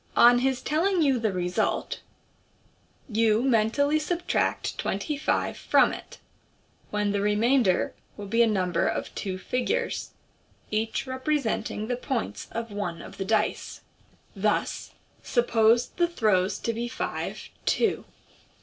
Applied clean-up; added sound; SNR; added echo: none; none; none; none.